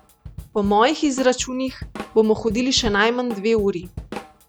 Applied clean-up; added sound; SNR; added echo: none; Drum kit; 17 dB; none.